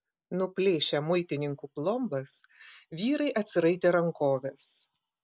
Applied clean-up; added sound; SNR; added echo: none; none; none; none.